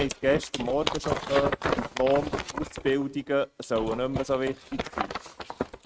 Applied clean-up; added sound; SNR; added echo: neural mask model RNNoise.